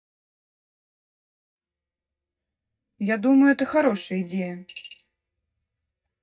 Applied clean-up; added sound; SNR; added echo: neural mask model DeepFilterNet 3.